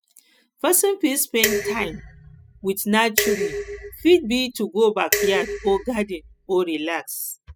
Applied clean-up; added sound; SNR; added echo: classical method spectral subtraction.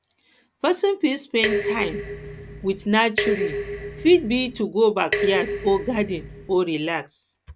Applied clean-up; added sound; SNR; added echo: none; Dishes, pots, and pans; 4 dB; none.